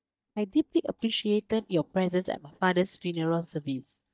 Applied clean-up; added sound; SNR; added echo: neural mask model DeepFilterNet 3.